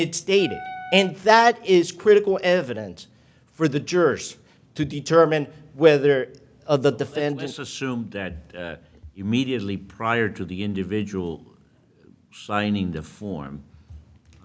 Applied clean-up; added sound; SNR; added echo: none; Wind instrument, woodwind instrument; 15 dB; none.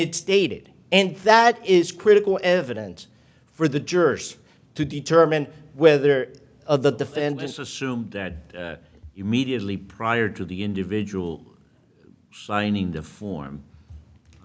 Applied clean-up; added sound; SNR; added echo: none; none; none; none.